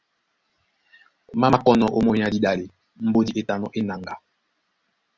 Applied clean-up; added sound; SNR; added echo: none; none; none; none.